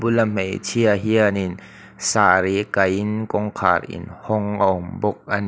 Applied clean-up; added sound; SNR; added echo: none; none; none; none.